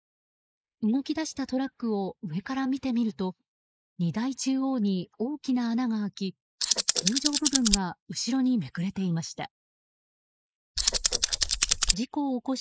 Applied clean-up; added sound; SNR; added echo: neural mask model Resemble Enhance denoiser.